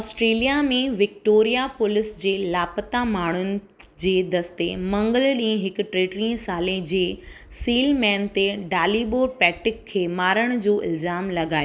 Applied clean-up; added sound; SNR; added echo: none; none; none; none.